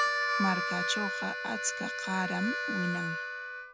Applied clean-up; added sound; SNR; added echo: none; Harmonica; -2 dB; none.